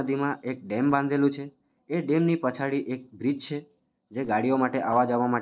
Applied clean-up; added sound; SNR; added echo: neural separator model SepFormer DNS4.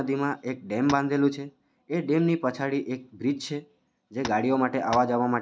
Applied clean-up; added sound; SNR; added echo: none; Tap; 14 dB; none.